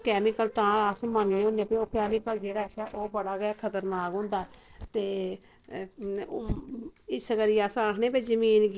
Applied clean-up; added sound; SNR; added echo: neural separator model SepFormer DNS4.